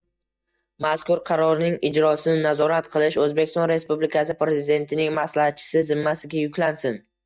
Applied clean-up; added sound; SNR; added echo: neural mask model DeepFilterNet 3.